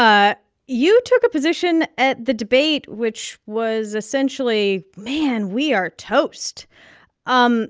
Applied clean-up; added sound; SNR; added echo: none; none; none; none.